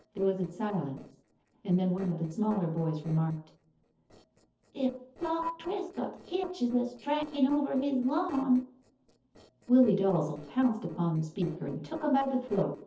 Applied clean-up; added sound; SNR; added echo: neural separator model SepFormer DNS4.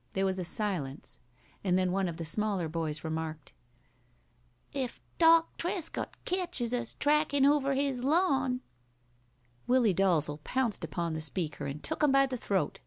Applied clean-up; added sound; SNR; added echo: none; none; none; none.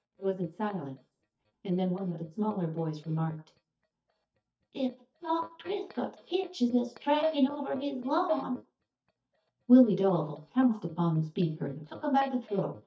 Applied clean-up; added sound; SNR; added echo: neural mask model DeepFilterNet 3.